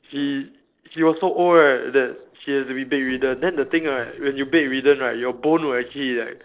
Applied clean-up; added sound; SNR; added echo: neural separator model SepFormer DNS4.